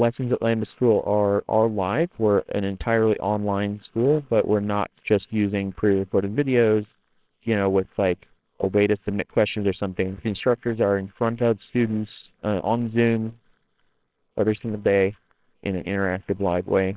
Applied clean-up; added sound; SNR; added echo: neural separator model SepFormer WHAMR!.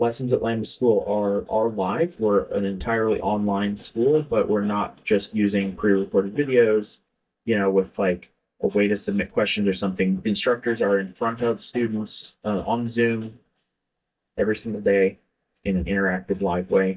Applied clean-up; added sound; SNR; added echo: neural mask model DeepFilterNet 3.